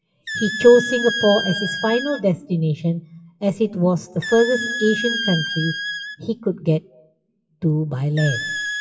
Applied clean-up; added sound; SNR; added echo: classical method WPE with log-MMSE.